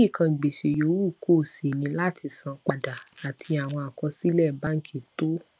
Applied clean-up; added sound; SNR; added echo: none; Camera; 20 dB; none.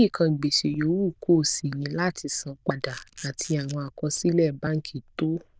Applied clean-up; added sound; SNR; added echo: neural diffusion model UNIVERSE++.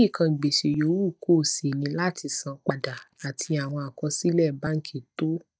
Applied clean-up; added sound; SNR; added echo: neural mask model DeepFilterNet 3.